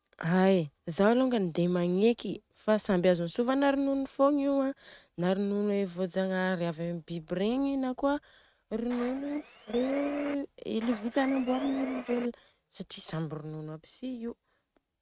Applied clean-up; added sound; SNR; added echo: neural mask model RNNoise.